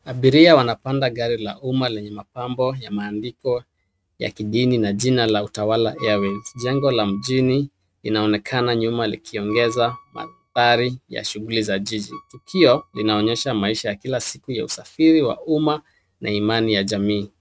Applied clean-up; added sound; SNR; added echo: neural mask model RNNoise.